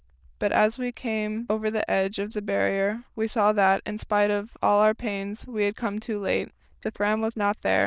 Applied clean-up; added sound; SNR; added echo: neural diffusion model UNIVERSE++.